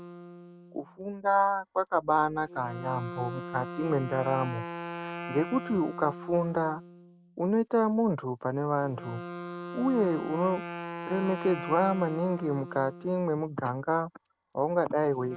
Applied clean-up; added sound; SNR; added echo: none; Wind instrument, woodwind instrument; 12 dB; none.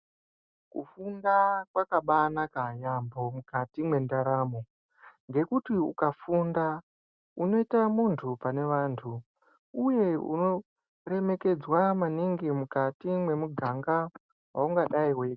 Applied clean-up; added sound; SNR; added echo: none; none; none; none.